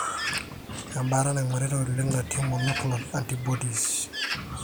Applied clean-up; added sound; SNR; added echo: none; Bird; 10 dB; none.